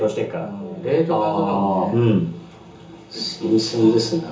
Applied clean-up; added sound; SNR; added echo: none; none; none; reverberation time 0.7 s.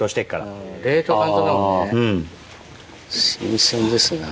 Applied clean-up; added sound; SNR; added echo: none; none; none; none.